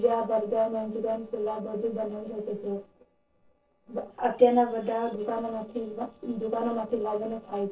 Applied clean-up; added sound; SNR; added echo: neural separator model SepFormer DNS4.